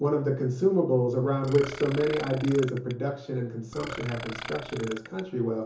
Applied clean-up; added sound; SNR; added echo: none; Burping, eructation; 13 dB; reverberation time 0.7 s.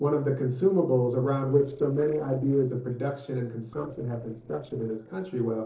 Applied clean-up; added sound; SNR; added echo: neural separator model SepFormer DNS4.